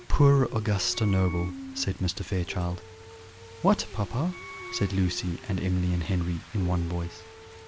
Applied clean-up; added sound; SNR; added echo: none; Wind instrument, woodwind instrument + Rain; 16 dB; none.